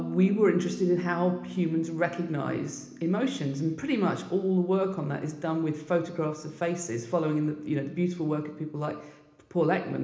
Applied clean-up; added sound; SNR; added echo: none; Piano; 18 dB; reverberation time 1.0 s.